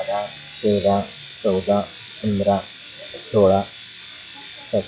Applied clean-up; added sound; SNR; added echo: classical method log-MMSE.